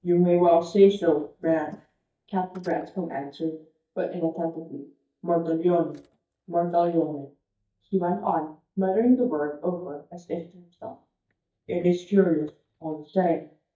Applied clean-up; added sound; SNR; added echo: neural mask model DeepFilterNet 3.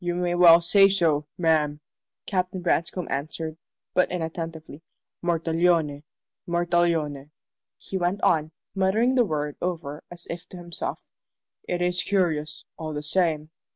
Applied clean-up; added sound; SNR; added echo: none; none; none; none.